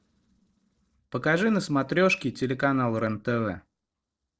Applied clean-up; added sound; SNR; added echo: neural separator model SepFormer DNS4.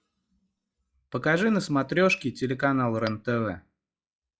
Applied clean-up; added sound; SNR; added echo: classical method log-MMSE.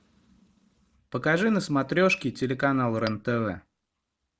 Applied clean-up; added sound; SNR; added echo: none; Tap / Glass; 12 dB; none.